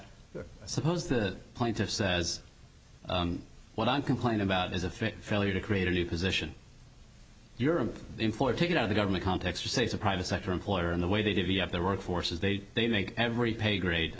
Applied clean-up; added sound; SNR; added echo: none; none; none; none.